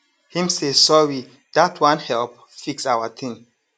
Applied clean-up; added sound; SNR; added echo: none; none; none; none.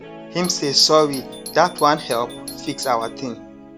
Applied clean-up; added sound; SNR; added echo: none; Doorbell + Guitar; 14 dB; none.